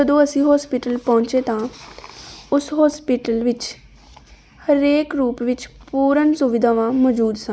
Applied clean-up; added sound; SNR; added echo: none; none; none; none.